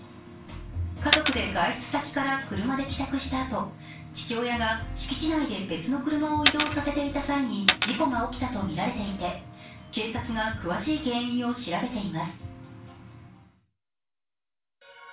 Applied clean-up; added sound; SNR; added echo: none; Coin (dropping); 0 dB; reverberation time 0.3 s.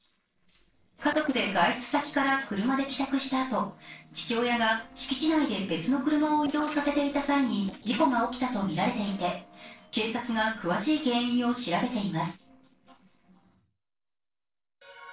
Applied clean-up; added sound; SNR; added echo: neural separator model SepFormer DNS4.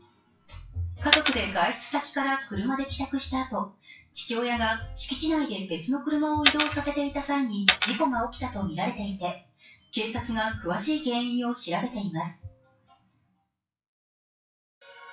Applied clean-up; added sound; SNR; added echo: classical method WPE with log-MMSE.